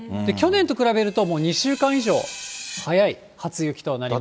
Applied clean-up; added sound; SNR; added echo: none; Screech; 16 dB; none.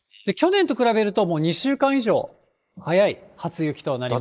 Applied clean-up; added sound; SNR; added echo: neural mask model Resemble Enhance denoiser.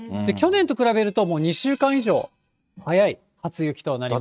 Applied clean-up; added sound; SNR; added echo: neural mask model RNNoise.